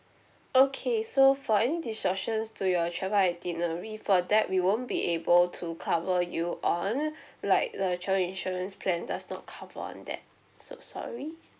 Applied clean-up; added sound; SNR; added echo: none; none; none; none.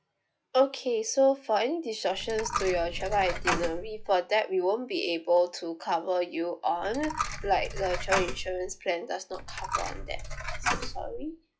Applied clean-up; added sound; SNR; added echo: classical method log-MMSE.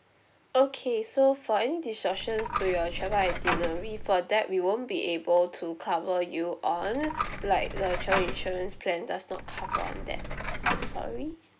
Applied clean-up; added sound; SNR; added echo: none; Coin (dropping); 3 dB; none.